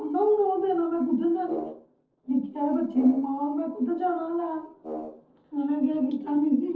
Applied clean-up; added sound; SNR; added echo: neural separator model SepFormer DNS4.